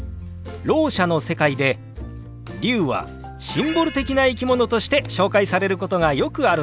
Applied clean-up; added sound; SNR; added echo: none; none; none; none.